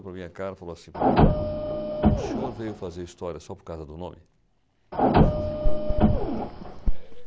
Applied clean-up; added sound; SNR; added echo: none; Printer; -5 dB; none.